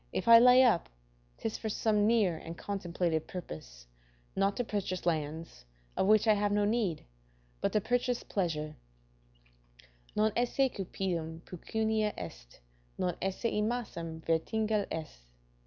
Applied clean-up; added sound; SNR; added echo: none; none; none; none.